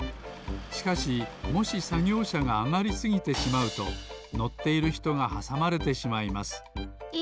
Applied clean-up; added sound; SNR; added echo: none; none; none; none.